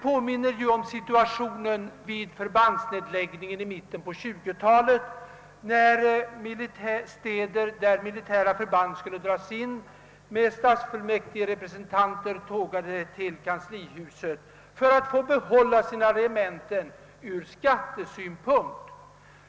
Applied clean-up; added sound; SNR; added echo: none; none; none; none.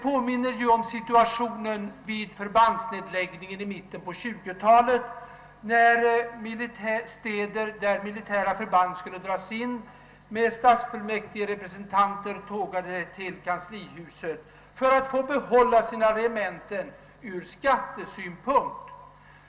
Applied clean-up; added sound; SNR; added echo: none; none; none; reverberation time 0.4 s.